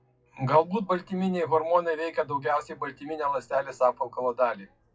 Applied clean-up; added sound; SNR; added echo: classical method WPE with log-MMSE.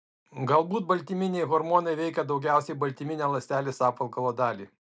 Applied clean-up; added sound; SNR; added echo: none; none; none; none.